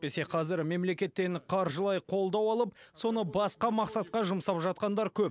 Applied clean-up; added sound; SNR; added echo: none; none; none; none.